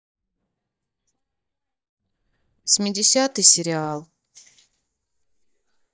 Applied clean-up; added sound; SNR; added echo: neural mask model DeepFilterNet 3.